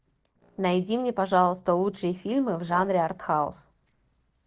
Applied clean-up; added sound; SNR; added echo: neural separator model SepFormer DNS4.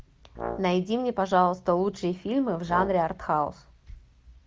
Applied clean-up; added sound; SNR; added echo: none; Brass instrument; 14 dB; none.